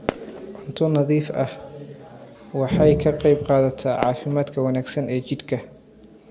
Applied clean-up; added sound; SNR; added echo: none; Fireworks; 13 dB; none.